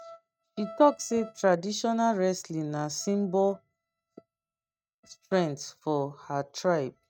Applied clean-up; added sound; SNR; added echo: neural mask model RNNoise.